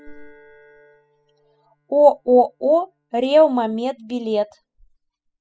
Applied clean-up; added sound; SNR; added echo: classical method spectral subtraction.